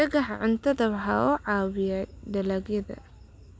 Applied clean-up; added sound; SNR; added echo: none; none; none; none.